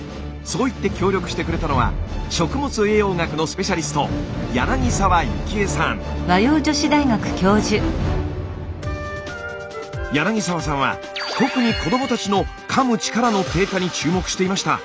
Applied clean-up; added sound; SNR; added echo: none; none; none; none.